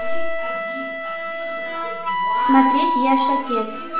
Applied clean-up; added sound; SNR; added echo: none; Wind instrument, woodwind instrument; 0 dB; reverberation time 0.7 s.